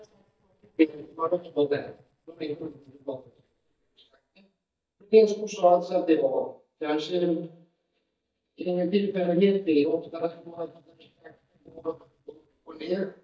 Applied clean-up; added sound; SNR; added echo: neural mask model DeepFilterNet 3.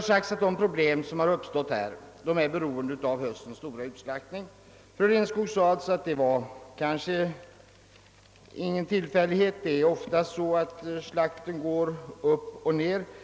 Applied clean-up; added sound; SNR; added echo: none; none; none; none.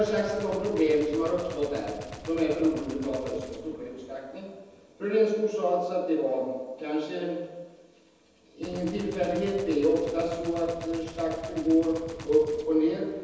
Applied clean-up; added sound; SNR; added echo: none; Gunshot, gunfire; 17 dB; reverberation time 1.1 s.